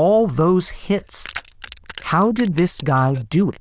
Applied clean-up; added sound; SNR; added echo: neural diffusion model UNIVERSE++.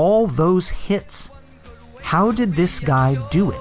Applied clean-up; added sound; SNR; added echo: none; none; none; none.